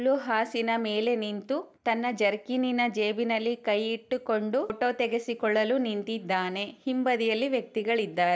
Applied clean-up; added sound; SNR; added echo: none; none; none; none.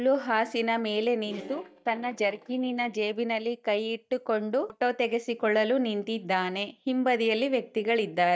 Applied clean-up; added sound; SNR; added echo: neural mask model DeepFilterNet 3.